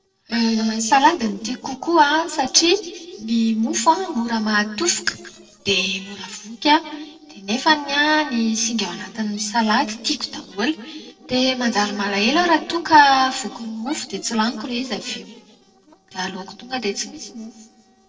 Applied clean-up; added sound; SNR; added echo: neural separator model SepFormer DNS4.